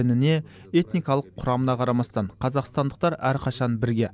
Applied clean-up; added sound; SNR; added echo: none; none; none; none.